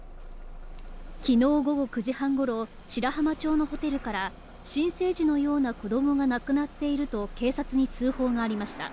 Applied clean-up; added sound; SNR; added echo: none; Engine starting / Bus; 15 dB; none.